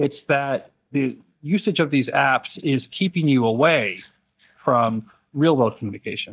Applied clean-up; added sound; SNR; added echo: neural mask model DeepFilterNet 3.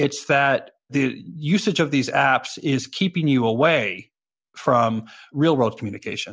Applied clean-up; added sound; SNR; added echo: none; none; none; none.